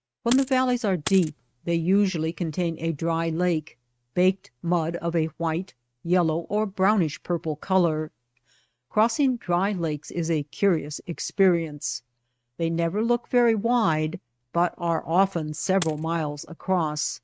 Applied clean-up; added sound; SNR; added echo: neural mask model RNNoise.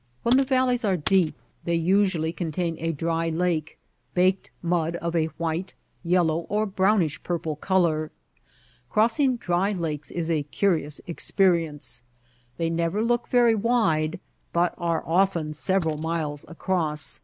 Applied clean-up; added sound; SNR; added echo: neural mask model Resemble Enhance denoiser.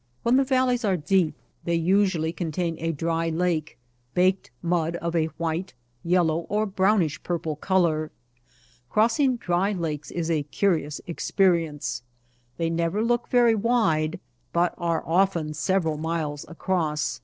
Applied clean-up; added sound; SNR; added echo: neural separator model SepFormer DNS4.